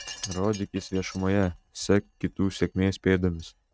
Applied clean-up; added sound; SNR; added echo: neural mask model RNNoise.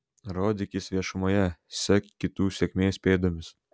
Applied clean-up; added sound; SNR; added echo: none; none; none; none.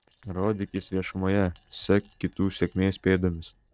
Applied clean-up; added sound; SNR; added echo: neural separator model SepFormer DNS4.